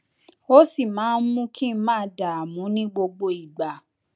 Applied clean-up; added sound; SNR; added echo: none; none; none; none.